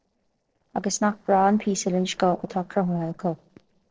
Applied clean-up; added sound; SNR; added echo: neural separator model SepFormer DNS4.